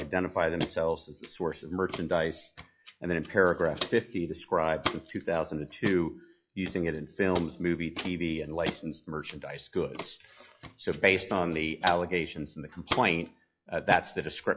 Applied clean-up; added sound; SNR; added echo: classical method log-MMSE.